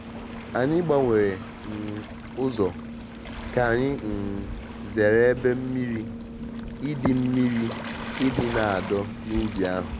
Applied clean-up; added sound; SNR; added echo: none; Waves, surf; 9 dB; none.